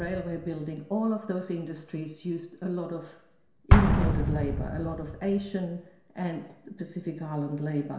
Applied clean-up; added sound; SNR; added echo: none; Explosion; -1 dB; reverberation time 0.7 s.